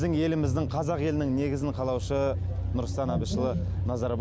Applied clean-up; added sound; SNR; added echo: none; Bowed string instrument; 15 dB; none.